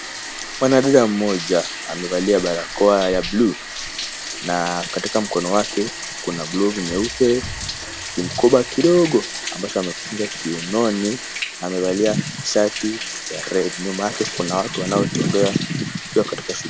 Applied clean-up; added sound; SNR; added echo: none; Bathtub (filling or washing); 9 dB; none.